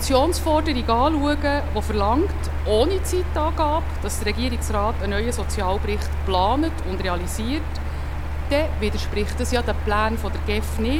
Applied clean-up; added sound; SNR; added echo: none; Mechanical fan; 1 dB; none.